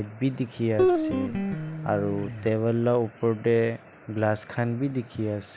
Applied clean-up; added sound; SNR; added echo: none; Guitar; 0 dB; none.